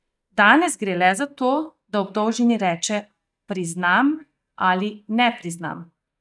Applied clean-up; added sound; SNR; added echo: neural mask model DeepFilterNet 3.